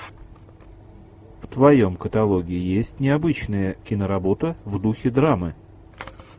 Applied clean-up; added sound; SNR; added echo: none; none; none; none.